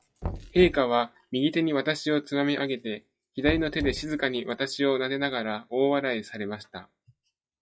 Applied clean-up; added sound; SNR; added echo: classical method log-MMSE.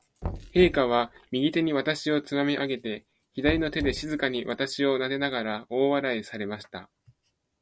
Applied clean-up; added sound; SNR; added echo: none; Knock; 14 dB; none.